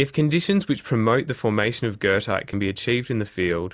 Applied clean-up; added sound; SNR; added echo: none; none; none; none.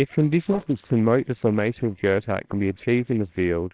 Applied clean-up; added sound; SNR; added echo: neural separator model SepFormer WHAMR!.